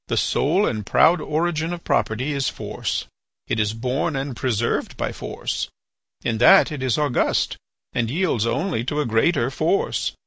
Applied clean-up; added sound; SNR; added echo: none; none; none; none.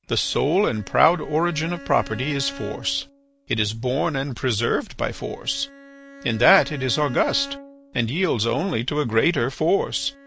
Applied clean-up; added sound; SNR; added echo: none; Bowed string instrument; 20 dB; none.